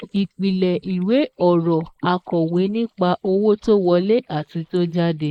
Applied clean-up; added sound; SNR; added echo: neural mask model Resemble Enhance denoiser.